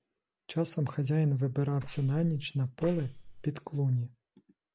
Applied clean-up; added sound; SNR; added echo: neural mask model Resemble Enhance denoiser.